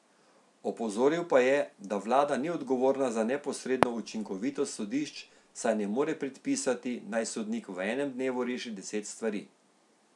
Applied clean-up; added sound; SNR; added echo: none; Fireworks; 6 dB; none.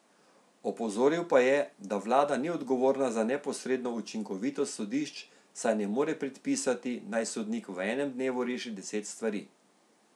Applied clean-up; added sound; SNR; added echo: none; none; none; none.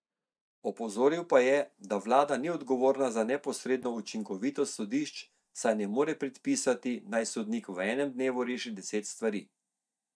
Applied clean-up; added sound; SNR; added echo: neural mask model DeepFilterNet 3.